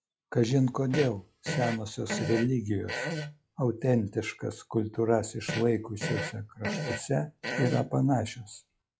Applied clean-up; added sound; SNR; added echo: classical method log-MMSE.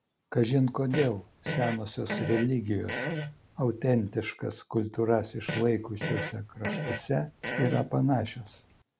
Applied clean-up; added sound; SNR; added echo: none; Fart; 7 dB; none.